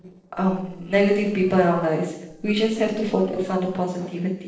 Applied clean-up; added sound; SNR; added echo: neural separator model SepFormer DNS4.